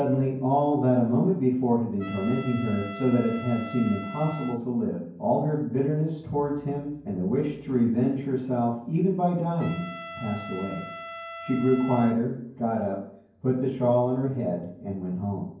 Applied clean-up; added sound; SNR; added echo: none; Trumpet; 14 dB; reverberation time 0.9 s.